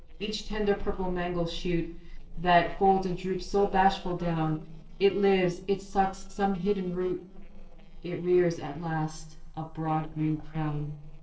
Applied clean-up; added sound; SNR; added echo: neural separator model SepFormer DNS4.